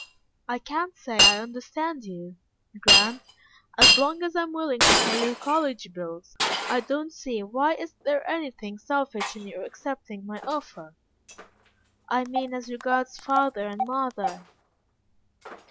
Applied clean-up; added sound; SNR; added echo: none; Telephone + Shatter; -2 dB; none.